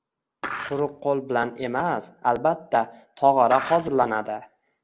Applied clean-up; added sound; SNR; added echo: none; Skateboard; 10 dB; none.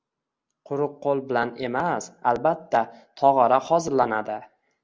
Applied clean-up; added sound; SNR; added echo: none; none; none; none.